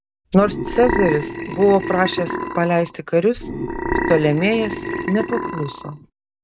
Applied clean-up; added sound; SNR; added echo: none; Burping, eructation; 6 dB; none.